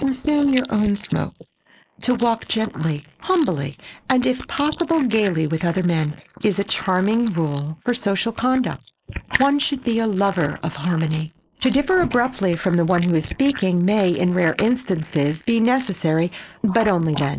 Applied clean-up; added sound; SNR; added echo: neural mask model Resemble Enhance denoiser.